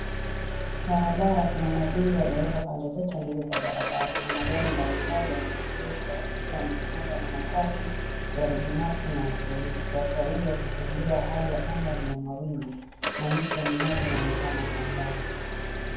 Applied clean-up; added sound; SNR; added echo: none; Engine; 1 dB; reverberation time 0.9 s.